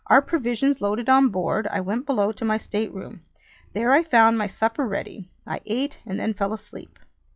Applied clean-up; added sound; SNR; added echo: classical method log-MMSE.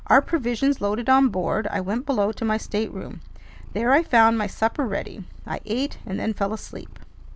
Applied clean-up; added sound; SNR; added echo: none; Purr; 15 dB; none.